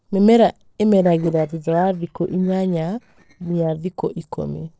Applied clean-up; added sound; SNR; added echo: neural separator model SepFormer DNS4.